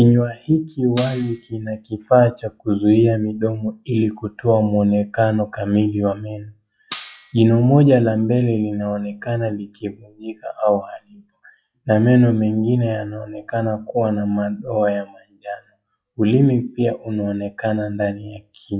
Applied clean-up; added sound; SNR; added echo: classical method log-MMSE.